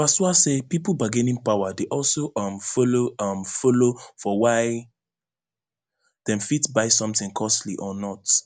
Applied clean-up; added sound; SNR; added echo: none; none; none; none.